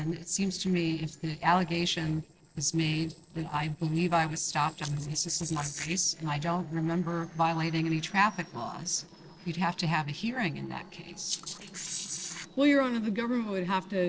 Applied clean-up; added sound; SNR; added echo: neural separator model SepFormer DNS4.